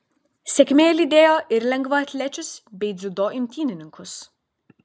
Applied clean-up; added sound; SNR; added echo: none; none; none; none.